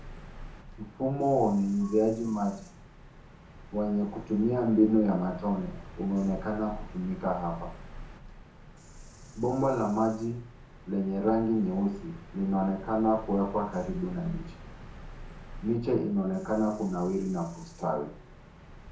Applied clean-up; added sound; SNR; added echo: none; Bird vocalization, bird call, bird song; 15 dB; reverberation time 0.6 s.